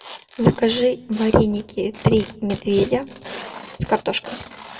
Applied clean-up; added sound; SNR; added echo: none; Tearing; 12 dB; reverberation time 0.9 s.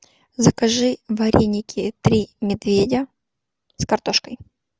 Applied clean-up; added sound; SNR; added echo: none; none; none; none.